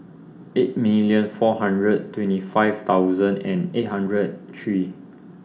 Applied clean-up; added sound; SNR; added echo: none; none; none; reverberation time 0.4 s.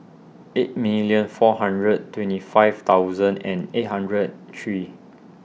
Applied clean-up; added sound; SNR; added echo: none; none; none; none.